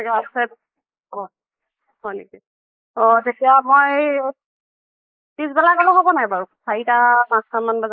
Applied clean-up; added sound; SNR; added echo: neural mask model Resemble Enhance denoiser.